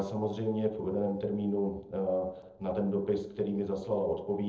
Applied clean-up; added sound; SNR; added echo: neural separator model SepFormer DNS4.